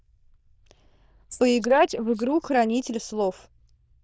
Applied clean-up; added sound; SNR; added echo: neural diffusion model UNIVERSE++.